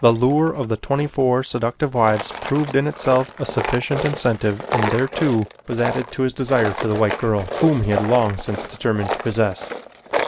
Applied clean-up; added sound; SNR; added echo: none; Tools; 8 dB; none.